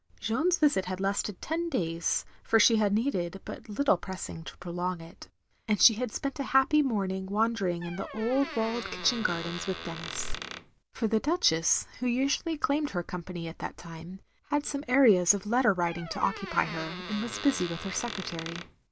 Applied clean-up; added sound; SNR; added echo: none; Squeak; 11 dB; none.